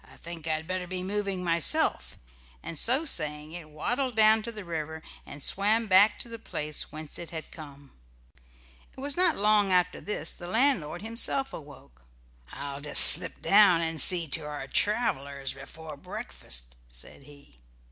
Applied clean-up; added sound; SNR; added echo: none; none; none; none.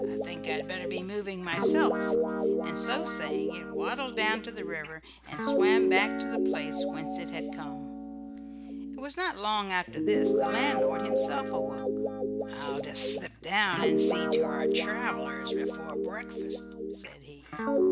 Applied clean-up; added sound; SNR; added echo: none; Guitar; -3 dB; none.